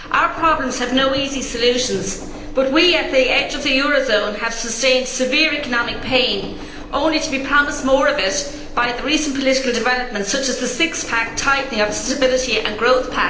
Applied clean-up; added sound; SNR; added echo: none; Engine; 13 dB; reverberation time 0.8 s.